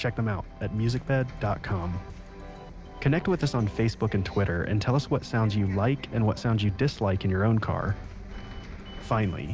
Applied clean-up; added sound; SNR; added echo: none; Bus; 15 dB; none.